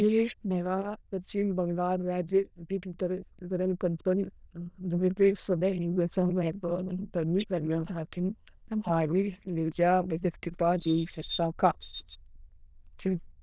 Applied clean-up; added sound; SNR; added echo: neural diffusion model UNIVERSE++.